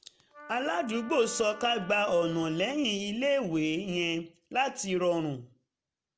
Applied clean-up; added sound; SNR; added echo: none; Wind instrument, woodwind instrument; 18 dB; none.